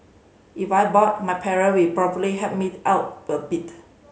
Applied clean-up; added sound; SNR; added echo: none; none; none; none.